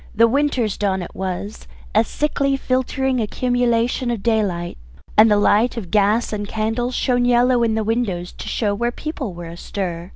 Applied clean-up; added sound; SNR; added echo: none; none; none; none.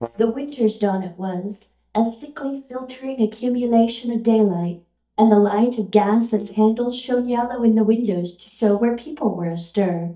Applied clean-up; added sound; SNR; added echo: neural mask model DeepFilterNet 3.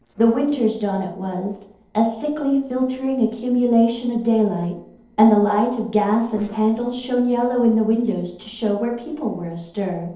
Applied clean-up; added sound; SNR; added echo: neural separator model SepFormer DNS4.